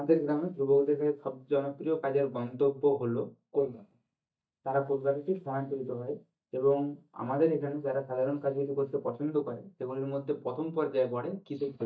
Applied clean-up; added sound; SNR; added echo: neural mask model DeepFilterNet 3.